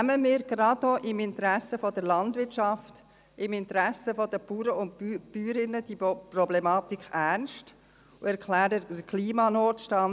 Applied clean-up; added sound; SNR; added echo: none; none; none; none.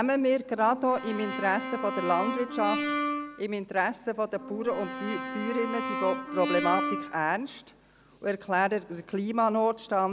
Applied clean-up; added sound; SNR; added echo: none; Brass instrument; 4 dB; none.